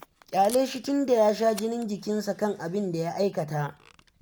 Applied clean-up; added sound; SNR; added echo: none; Packing tape, duct tape; 15 dB; none.